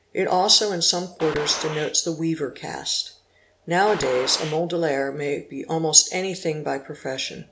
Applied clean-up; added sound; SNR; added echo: none; Gunshot, gunfire; 10 dB; none.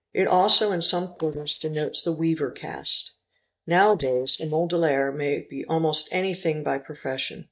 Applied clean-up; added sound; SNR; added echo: neural mask model DeepFilterNet 3.